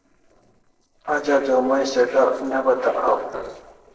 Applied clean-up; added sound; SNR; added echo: neural separator model SepFormer DNS4.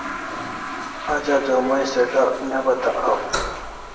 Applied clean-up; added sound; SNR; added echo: none; Toilet flush; 8 dB; reverberation time 1.9 s.